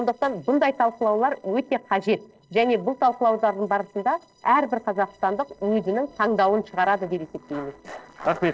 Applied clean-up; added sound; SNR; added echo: neural separator model SepFormer DNS4.